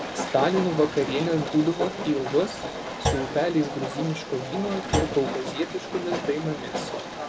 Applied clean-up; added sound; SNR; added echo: none; Thump, thud + Train; 4 dB; none.